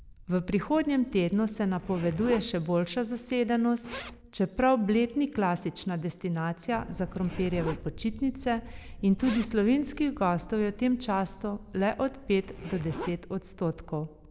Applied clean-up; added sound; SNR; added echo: none; Zipper (clothing) + Thunder; 15 dB; none.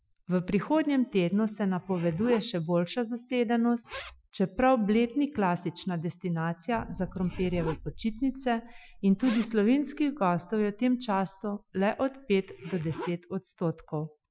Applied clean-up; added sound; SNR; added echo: classical method Wiener filter.